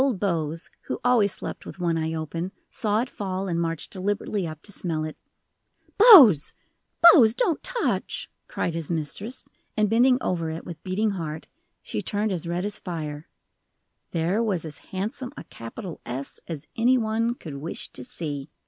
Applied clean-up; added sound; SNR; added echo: none; none; none; none.